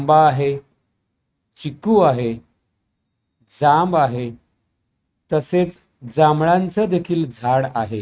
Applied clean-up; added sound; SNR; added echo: neural mask model RNNoise.